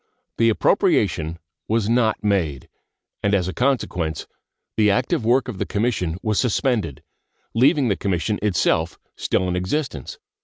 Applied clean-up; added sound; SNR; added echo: none; none; none; none.